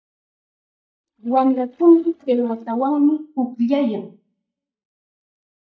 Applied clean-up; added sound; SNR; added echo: neural mask model DeepFilterNet 3.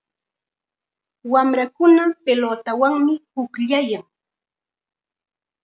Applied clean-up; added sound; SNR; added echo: none; none; none; none.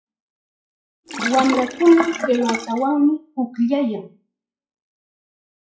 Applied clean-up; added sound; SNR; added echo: classical method WPE with log-MMSE.